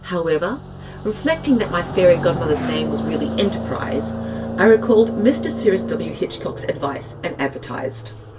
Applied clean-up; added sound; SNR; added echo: none; Car passing by; 7 dB; reverberation time 0.1 s.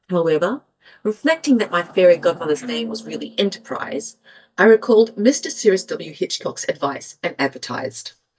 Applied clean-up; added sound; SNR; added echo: neural mask model DeepFilterNet 3.